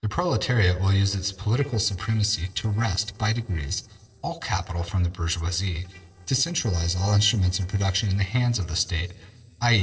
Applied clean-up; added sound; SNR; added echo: neural separator model SepFormer DNS4.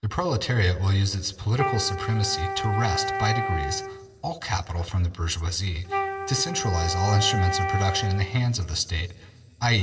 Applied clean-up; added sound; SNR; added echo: none; Wind instrument, woodwind instrument; 5 dB; reverberation time 2.5 s.